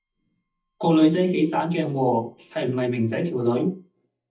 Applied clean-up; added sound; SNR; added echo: neural mask model DeepFilterNet 3.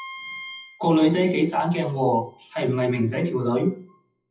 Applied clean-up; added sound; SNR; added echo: classical method WPE with log-MMSE.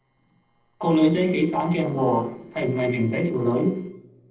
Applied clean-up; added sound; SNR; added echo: neural separator model SepFormer DNS4.